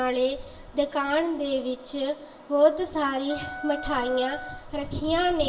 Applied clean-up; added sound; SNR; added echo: none; Wind instrument, woodwind instrument; 12 dB; reverberation time 0.9 s.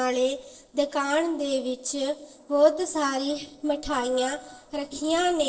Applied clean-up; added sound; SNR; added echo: neural separator model SepFormer DNS4.